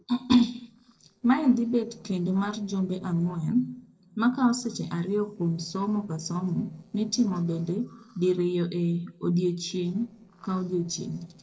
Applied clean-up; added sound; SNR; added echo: neural separator model SepFormer DNS4.